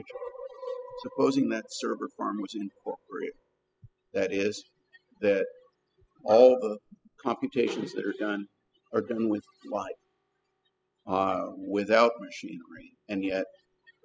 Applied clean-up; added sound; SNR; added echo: classical method spectral subtraction.